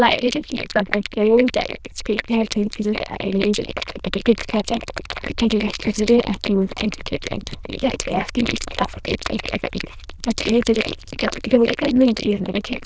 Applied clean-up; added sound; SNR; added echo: neural diffusion model UNIVERSE++.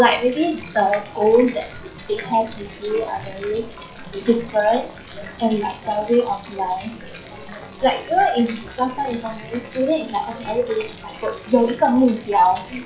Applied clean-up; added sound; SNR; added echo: classical method log-MMSE.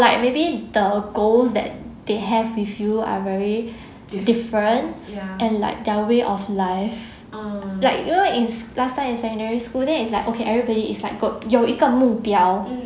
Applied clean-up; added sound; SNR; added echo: none; none; none; none.